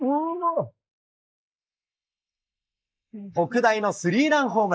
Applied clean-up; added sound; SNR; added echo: neural mask model Resemble Enhance denoiser.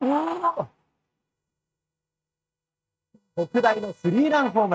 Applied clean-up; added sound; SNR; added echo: neural mask model RNNoise.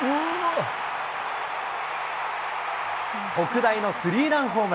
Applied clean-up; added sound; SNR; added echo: none; none; none; none.